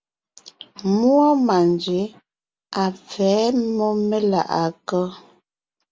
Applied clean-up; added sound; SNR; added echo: none; none; none; none.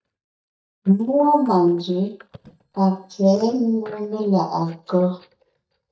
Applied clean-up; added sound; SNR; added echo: neural mask model DeepFilterNet 3.